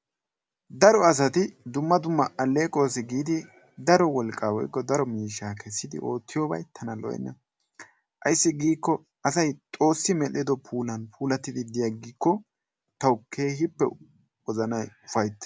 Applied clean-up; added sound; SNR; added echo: none; none; none; none.